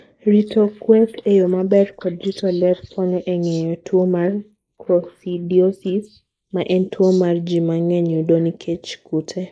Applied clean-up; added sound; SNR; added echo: neural mask model Resemble Enhance denoiser.